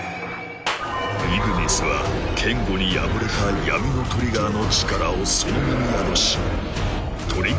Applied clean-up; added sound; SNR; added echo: none; Clapping; 15 dB; none.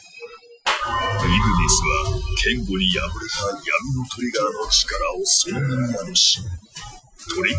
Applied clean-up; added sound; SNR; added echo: classical method Wiener filter.